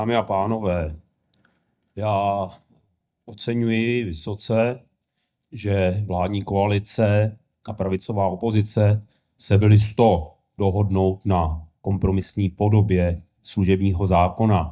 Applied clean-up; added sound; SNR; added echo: neural mask model DeepFilterNet 3.